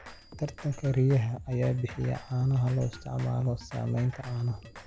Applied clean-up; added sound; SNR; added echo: none; Drum kit; 17 dB; none.